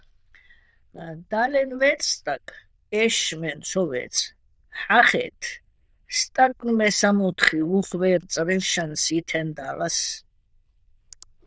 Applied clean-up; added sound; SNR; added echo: neural diffusion model UNIVERSE++.